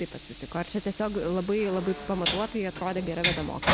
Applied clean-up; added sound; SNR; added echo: none; Train; 1 dB; none.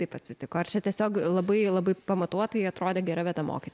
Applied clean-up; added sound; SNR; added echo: none; none; none; none.